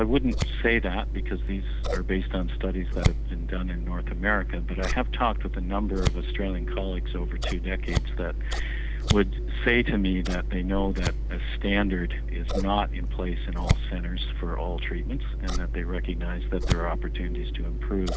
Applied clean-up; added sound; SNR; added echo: none; Scissors; -3 dB; none.